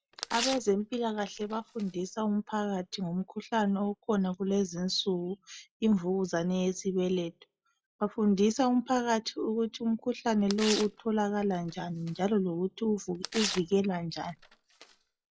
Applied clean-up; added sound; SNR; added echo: classical method log-MMSE.